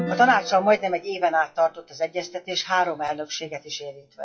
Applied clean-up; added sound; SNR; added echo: classical method WPE with log-MMSE.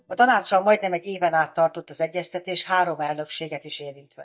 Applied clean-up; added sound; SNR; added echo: neural mask model DeepFilterNet 3.